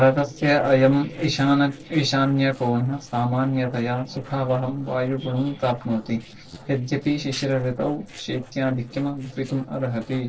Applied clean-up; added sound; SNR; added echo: neural separator model SepFormer DNS4.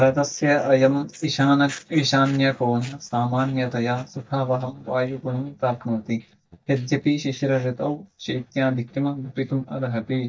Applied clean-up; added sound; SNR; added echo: neural mask model DeepFilterNet 3.